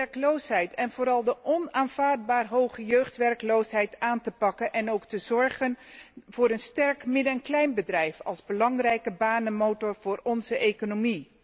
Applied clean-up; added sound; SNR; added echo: none; none; none; none.